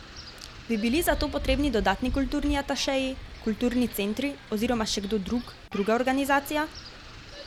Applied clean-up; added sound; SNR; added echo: none; Wind; 10 dB; none.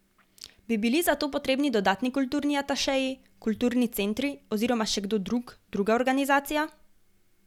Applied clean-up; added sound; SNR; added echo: none; none; none; none.